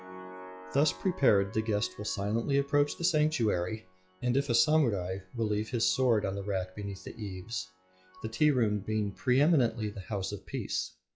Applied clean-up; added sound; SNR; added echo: classical method log-MMSE.